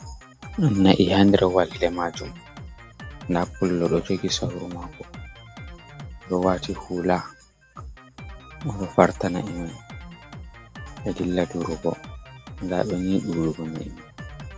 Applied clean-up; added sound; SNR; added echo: none; Drum kit; 15 dB; none.